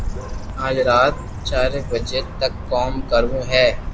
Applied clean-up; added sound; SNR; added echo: none; Bird; 5 dB; none.